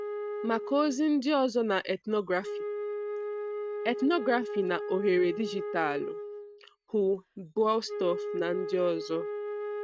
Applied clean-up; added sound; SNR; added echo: neural mask model RNNoise.